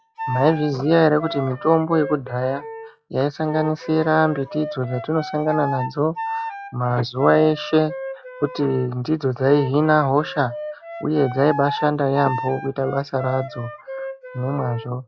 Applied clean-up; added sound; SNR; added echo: classical method log-MMSE.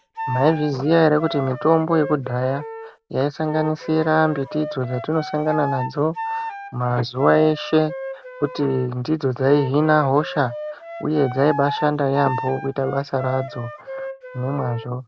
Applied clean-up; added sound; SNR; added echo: none; Wind instrument, woodwind instrument; 11 dB; none.